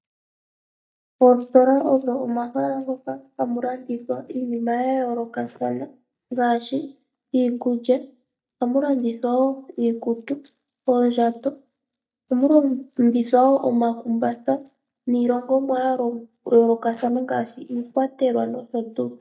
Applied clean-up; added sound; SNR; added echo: neural mask model DeepFilterNet 3.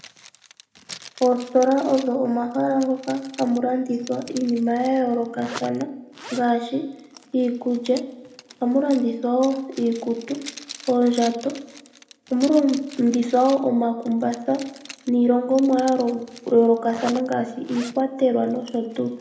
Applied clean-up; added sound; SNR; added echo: none; Zipper (clothing); 20 dB; reverberation time 0.8 s.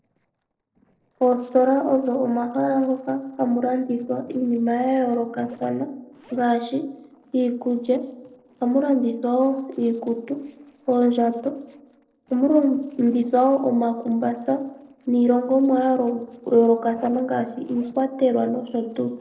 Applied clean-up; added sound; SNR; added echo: neural separator model SepFormer DNS4.